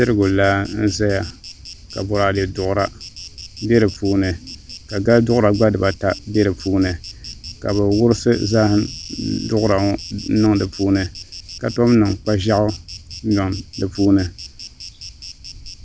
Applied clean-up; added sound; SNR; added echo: none; Insect; 17 dB; none.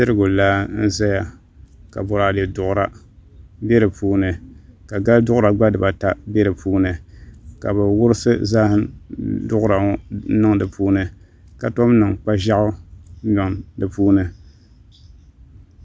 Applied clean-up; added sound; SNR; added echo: none; none; none; none.